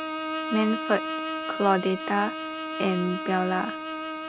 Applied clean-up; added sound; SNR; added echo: none; Bowed string instrument; 5 dB; none.